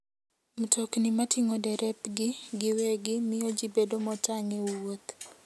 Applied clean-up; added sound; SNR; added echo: none; none; none; none.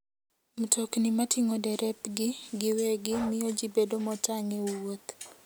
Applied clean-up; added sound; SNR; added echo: none; Breathing; 20 dB; none.